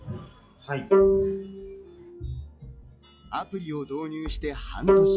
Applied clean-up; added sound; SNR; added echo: classical method log-MMSE.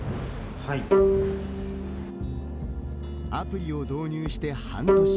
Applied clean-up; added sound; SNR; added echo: none; Bowed string instrument; -3 dB; none.